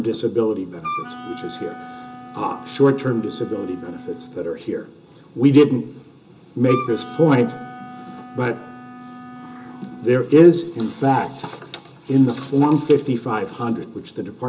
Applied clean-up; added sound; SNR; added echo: none; Wind instrument, woodwind instrument; 14 dB; reverberation time 0.2 s.